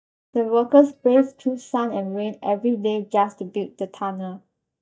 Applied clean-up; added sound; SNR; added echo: neural mask model DeepFilterNet 3.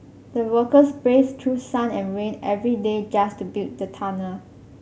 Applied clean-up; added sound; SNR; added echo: none; none; none; none.